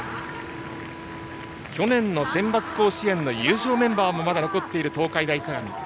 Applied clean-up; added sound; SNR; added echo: none; Wind instrument, woodwind instrument; 15 dB; none.